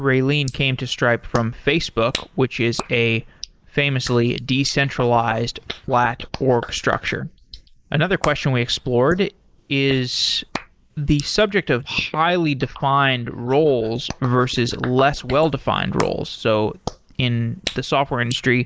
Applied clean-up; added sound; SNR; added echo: neural mask model Resemble Enhance denoiser.